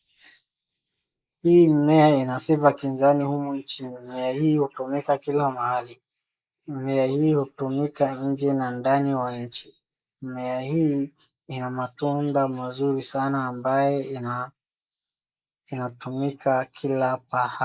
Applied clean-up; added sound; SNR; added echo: neural mask model Resemble Enhance denoiser.